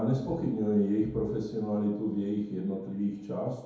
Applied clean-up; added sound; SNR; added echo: none; none; none; reverberation time 1.8 s.